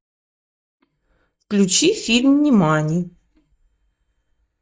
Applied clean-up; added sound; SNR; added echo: neural mask model DeepFilterNet 3.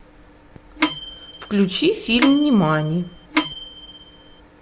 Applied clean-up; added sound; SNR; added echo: none; Microwave oven / Bell; 3 dB; none.